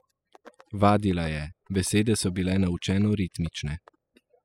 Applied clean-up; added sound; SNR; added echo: classical method spectral subtraction.